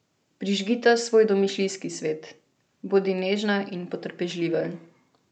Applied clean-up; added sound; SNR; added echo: none; none; none; none.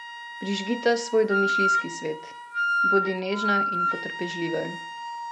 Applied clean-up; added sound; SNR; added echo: none; Wind instrument, woodwind instrument; -1 dB; none.